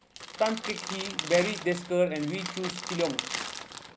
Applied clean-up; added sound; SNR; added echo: none; Crackle; 7 dB; none.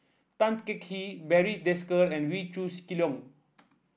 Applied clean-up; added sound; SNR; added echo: none; none; none; none.